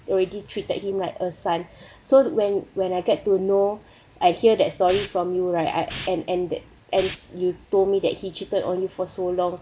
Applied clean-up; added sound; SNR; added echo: none; Hiss; 10 dB; none.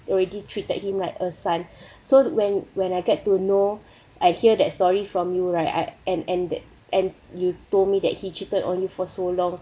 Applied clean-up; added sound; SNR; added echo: none; none; none; none.